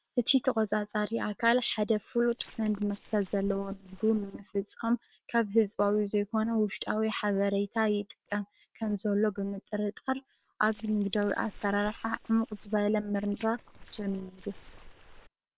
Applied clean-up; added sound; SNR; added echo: neural separator model SepFormer WHAM!.